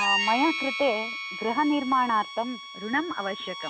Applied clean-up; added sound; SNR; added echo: none; Harmonica; 5 dB; none.